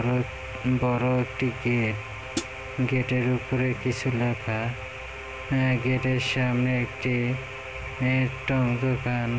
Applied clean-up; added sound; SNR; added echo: none; Hi-hat; 7 dB; none.